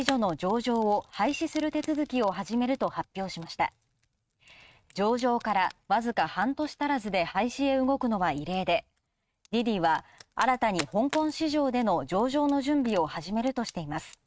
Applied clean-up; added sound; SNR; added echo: neural mask model RNNoise.